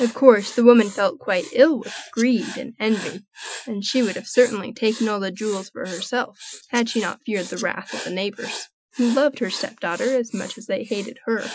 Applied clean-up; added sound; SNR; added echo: classical method Wiener filter.